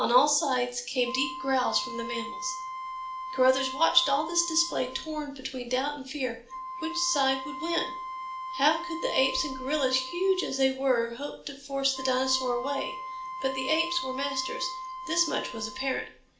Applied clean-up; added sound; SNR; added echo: none; Wind instrument, woodwind instrument; 10 dB; reverberation time 0.4 s.